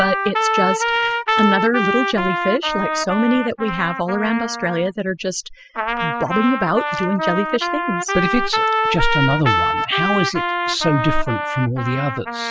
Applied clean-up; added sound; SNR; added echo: classical method spectral subtraction.